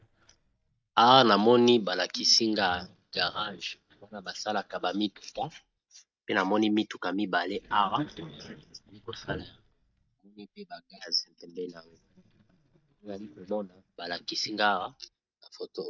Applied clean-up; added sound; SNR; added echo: neural mask model DeepFilterNet 3.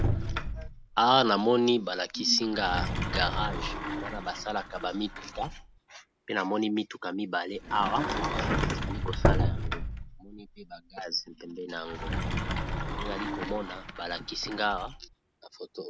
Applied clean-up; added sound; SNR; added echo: none; Sliding door; 2 dB; none.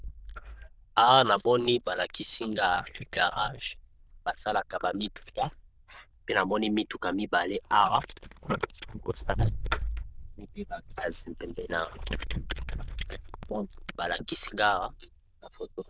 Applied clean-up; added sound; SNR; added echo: neural diffusion model UNIVERSE++.